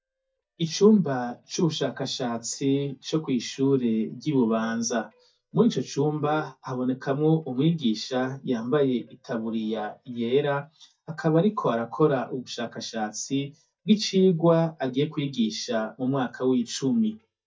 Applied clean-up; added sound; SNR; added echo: neural mask model DeepFilterNet 3.